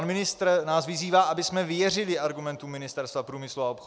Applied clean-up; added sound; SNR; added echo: none; none; none; none.